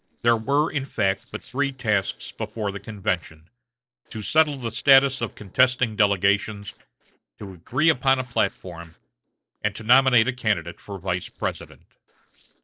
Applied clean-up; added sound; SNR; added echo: neural separator model SepFormer DNS4.